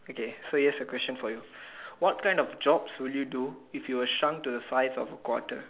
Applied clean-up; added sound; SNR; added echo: none; none; none; none.